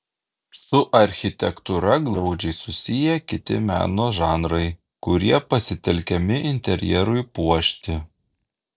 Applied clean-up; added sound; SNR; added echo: neural separator model SepFormer DNS4.